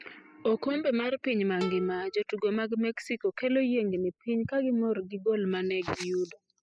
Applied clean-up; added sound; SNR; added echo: classical method spectral subtraction.